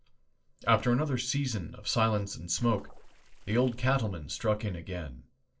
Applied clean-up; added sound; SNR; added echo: neural separator model SepFormer DNS4.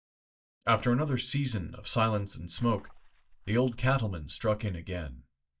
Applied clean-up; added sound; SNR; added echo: neural mask model DeepFilterNet 3.